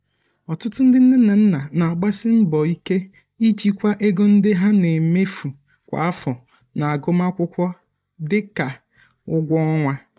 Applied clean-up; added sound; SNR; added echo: neural mask model DeepFilterNet 3.